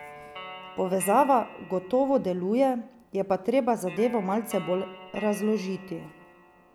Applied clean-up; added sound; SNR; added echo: none; Guitar; 18 dB; none.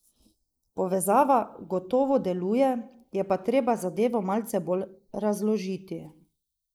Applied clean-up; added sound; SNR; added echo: neural mask model Resemble Enhance denoiser.